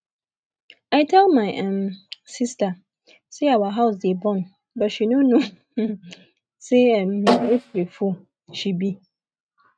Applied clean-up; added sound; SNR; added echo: neural mask model RNNoise.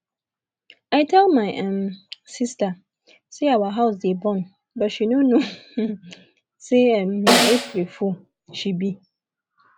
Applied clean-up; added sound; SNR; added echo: none; Snare drum; -1 dB; none.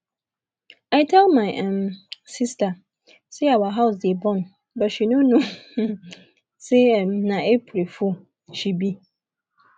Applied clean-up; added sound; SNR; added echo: none; none; none; none.